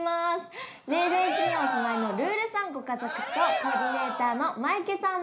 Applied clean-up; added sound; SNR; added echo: none; Cheering; 3 dB; reverberation time 0.4 s.